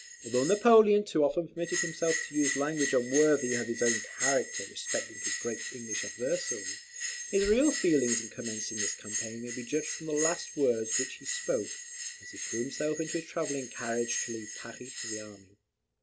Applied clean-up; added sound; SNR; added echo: none; Bell; 6 dB; none.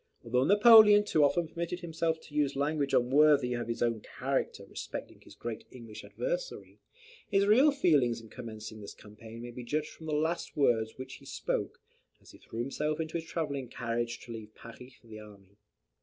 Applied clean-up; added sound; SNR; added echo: none; none; none; none.